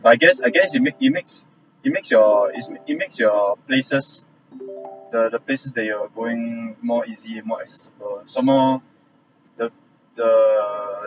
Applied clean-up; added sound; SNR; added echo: none; Ringtone / Chime; 19 dB; none.